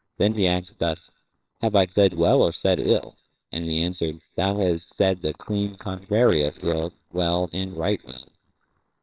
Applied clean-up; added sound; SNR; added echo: neural separator model SepFormer WHAMR!.